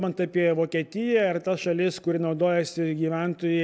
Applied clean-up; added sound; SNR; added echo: none; none; none; none.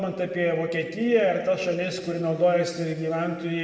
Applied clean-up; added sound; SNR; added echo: none; none; none; reverberation time 1.8 s.